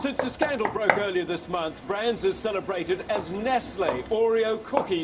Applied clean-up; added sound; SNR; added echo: none; Knock; 7 dB; reverberation time 0.4 s.